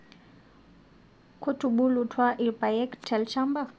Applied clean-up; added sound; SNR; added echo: none; none; none; none.